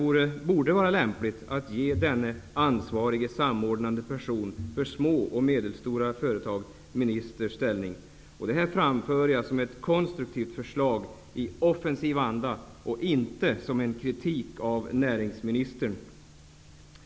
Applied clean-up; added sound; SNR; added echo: none; none; none; none.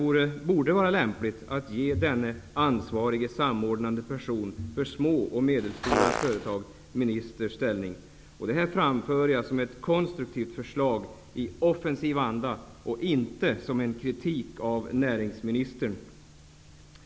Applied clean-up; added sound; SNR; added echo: none; Fart; 1 dB; none.